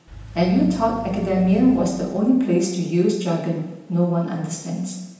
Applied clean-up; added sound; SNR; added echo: none; Engine / Car; 19 dB; reverberation time 0.9 s.